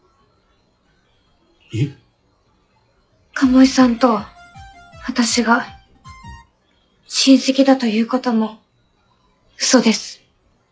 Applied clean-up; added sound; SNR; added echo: classical method log-MMSE.